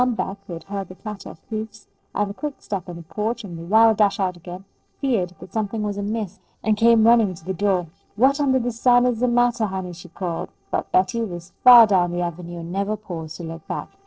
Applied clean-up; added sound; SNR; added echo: neural separator model SepFormer DNS4.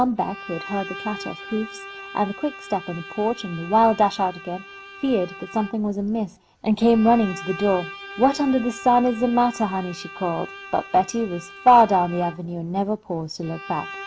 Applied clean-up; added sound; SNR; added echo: none; Bowed string instrument; 16 dB; none.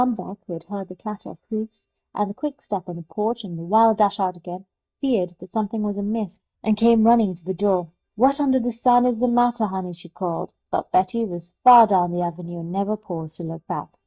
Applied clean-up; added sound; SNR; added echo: neural mask model DeepFilterNet 3.